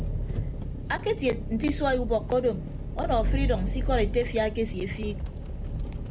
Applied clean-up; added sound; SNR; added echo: none; Engine; 1 dB; none.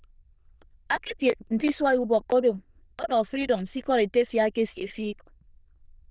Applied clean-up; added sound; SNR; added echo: neural diffusion model UNIVERSE++.